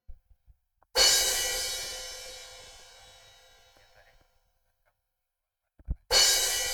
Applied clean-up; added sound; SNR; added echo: neural mask model RNNoise.